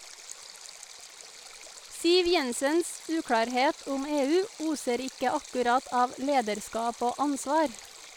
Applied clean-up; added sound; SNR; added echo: none; Stream; 17 dB; none.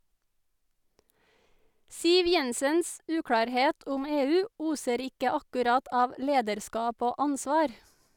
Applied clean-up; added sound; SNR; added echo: none; none; none; none.